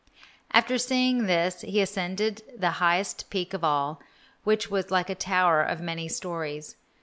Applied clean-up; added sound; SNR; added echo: none; none; none; none.